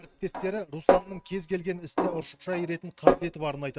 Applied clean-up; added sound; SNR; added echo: neural mask model RNNoise.